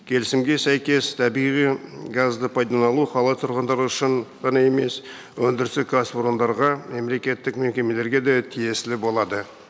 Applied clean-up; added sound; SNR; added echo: none; none; none; none.